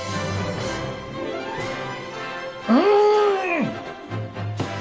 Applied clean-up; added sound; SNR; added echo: none; none; none; none.